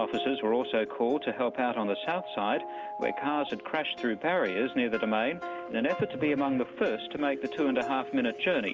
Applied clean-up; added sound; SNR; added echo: none; none; none; none.